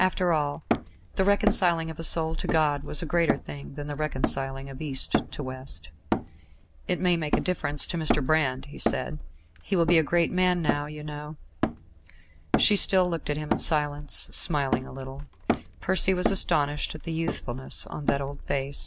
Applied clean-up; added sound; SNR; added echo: none; Hammer; 7 dB; none.